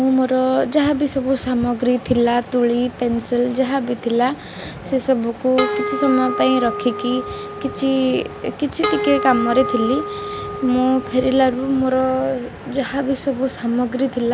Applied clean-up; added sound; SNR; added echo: none; Harp; 7 dB; none.